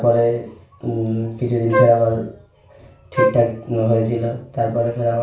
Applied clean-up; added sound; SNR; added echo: none; Wind instrument, woodwind instrument; 1 dB; reverberation time 0.4 s.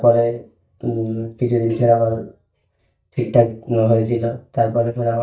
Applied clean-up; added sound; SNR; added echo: neural mask model DeepFilterNet 3.